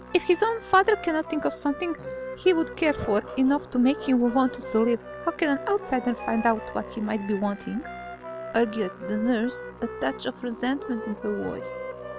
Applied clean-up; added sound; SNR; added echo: none; Wind instrument, woodwind instrument + Musical instrument; 11 dB; none.